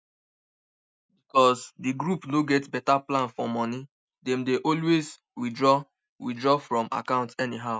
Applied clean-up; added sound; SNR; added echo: none; none; none; none.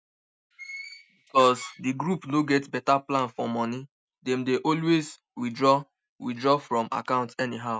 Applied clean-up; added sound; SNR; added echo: none; Door; 15 dB; none.